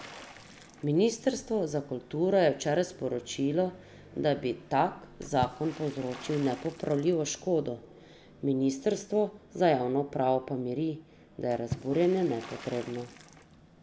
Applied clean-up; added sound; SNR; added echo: none; Water / Splash, splatter; 18 dB; none.